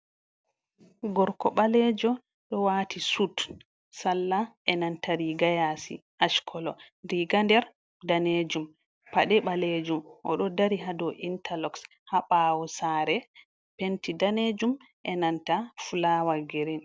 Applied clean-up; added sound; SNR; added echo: none; none; none; none.